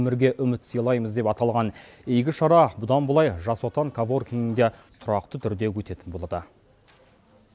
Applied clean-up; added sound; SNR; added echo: none; none; none; none.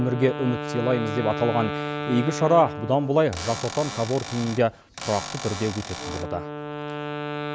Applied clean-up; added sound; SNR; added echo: none; Wind instrument, woodwind instrument + Cupboard open or close / Door; 7 dB; none.